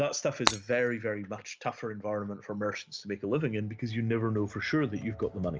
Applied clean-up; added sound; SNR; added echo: none; Shatter; 2 dB; none.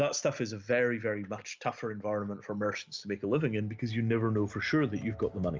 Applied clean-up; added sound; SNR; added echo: none; none; none; none.